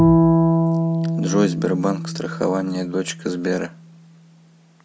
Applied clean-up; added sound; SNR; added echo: none; Bowed string instrument; -4 dB; none.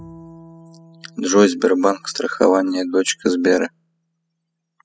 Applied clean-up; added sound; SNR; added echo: classical method spectral subtraction.